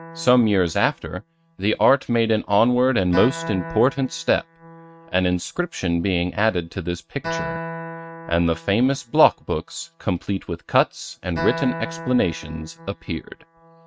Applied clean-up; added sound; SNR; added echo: neural mask model RNNoise.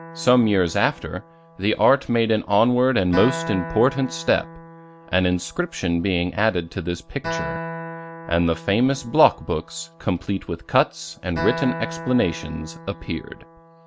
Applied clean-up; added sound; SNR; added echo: none; Acoustic guitar; 13 dB; none.